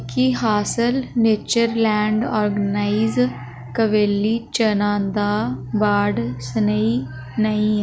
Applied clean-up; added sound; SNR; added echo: none; none; none; none.